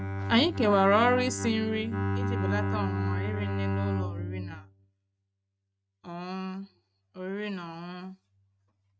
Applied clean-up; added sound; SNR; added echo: neural mask model RNNoise.